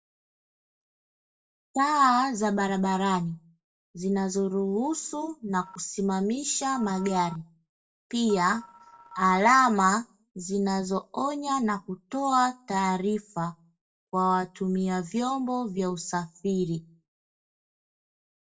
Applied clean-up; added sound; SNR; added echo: neural separator model SepFormer DNS4.